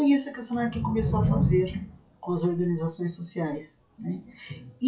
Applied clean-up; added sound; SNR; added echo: classical method WPE with log-MMSE.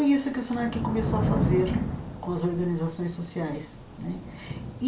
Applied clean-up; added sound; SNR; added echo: none; Thunder / Rain; 2 dB; reverberation time 0.3 s.